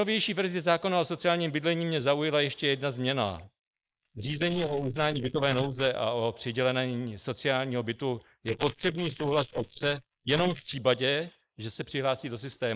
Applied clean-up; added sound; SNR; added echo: neural mask model Resemble Enhance denoiser.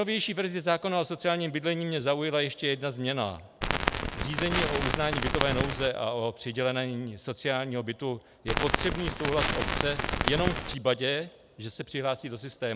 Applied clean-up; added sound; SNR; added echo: none; Crackle; 0 dB; none.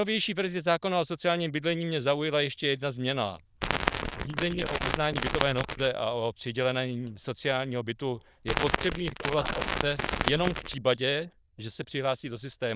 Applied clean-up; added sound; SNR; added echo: neural diffusion model UNIVERSE++.